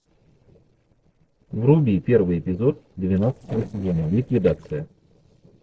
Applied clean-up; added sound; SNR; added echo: neural separator model SepFormer DNS4.